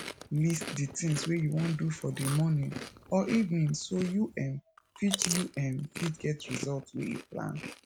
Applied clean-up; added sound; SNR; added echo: none; Chewing, mastication; 10 dB; none.